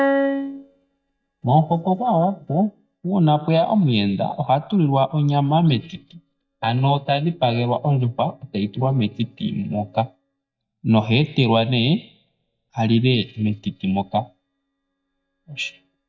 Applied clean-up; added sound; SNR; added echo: neural mask model DeepFilterNet 3.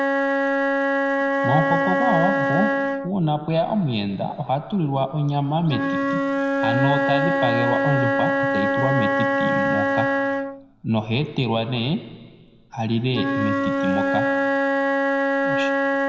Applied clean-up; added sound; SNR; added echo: none; Wind instrument, woodwind instrument; -2 dB; reverberation time 1.6 s.